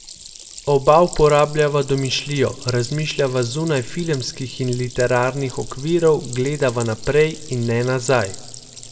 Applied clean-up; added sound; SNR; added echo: none; Stream; 17 dB; reverberation time 0.4 s.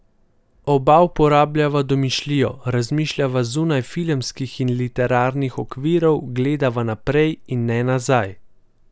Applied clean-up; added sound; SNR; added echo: none; none; none; none.